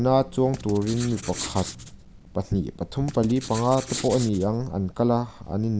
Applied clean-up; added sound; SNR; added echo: none; Writing; 12 dB; none.